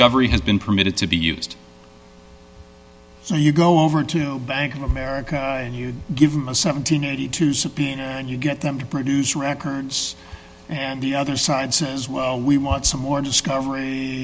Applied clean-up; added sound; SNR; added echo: none; none; none; none.